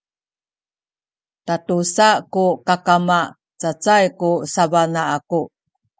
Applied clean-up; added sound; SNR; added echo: none; none; none; none.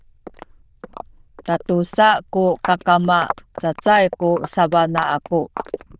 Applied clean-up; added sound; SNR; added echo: neural diffusion model UNIVERSE++.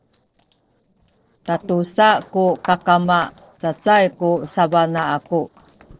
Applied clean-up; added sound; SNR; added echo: neural separator model SepFormer DNS4.